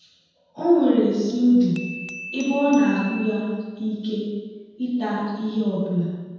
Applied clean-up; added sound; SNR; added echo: none; Glass / Bell; 17 dB; reverberation time 1.2 s.